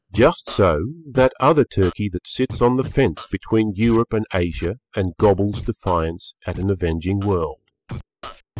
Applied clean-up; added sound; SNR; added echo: classical method spectral subtraction.